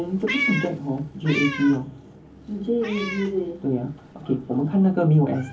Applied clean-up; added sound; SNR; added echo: none; Meow; 10 dB; reverberation time 0.3 s.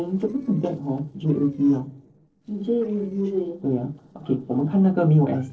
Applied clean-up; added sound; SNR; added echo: neural separator model SepFormer DNS4.